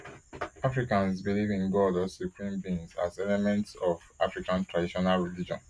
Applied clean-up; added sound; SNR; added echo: none; none; none; none.